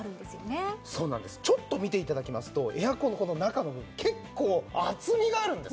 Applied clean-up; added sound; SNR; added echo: none; none; none; none.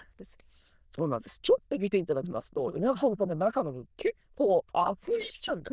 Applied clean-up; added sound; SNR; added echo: neural diffusion model UNIVERSE++.